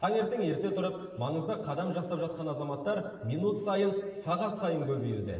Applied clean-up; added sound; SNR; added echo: none; none; none; reverberation time 1.3 s.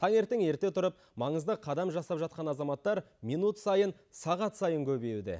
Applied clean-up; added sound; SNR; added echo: none; none; none; none.